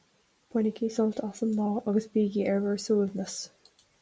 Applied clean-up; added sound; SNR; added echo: none; none; none; none.